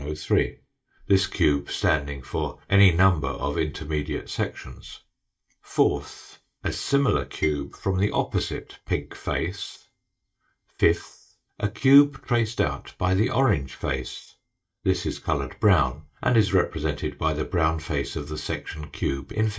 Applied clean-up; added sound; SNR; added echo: neural mask model DeepFilterNet 3.